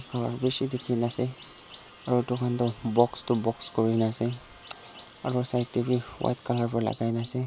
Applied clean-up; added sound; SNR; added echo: none; none; none; none.